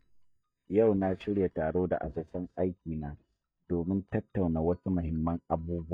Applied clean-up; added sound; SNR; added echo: neural mask model DeepFilterNet 3.